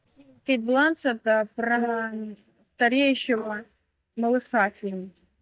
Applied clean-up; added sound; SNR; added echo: neural mask model DeepFilterNet 3.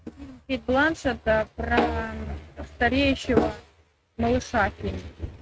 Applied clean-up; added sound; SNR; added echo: neural mask model RNNoise.